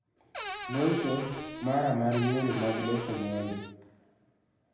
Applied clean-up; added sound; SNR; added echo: none; Cupboard open or close / Door; 7 dB; reverberation time 0.9 s.